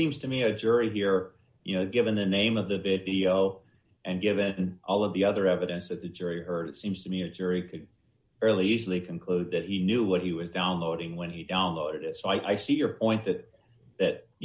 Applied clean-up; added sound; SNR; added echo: none; none; none; none.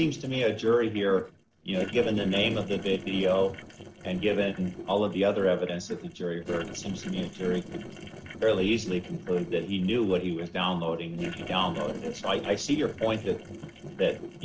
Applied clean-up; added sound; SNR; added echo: neural separator model SepFormer DNS4.